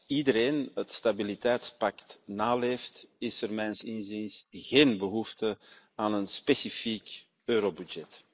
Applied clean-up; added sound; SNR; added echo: neural mask model Resemble Enhance denoiser.